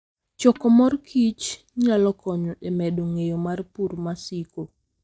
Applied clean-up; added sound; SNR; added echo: neural mask model DeepFilterNet 3.